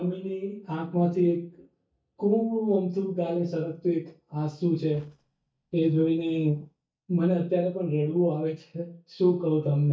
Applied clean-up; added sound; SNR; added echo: neural mask model DeepFilterNet 3.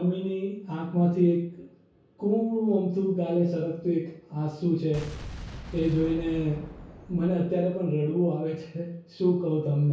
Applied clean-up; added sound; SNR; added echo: none; Boom; 14 dB; reverberation time 0.6 s.